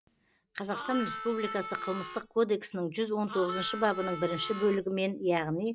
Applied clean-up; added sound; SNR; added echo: none; Harmonica; 8 dB; none.